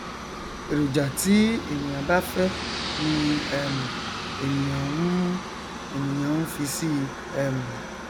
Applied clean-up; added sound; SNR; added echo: none; Aircraft; 7 dB; none.